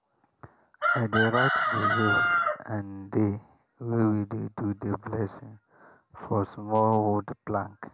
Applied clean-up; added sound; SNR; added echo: none; Chicken, rooster; -3 dB; none.